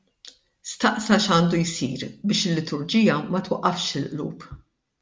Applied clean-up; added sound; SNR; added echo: none; none; none; none.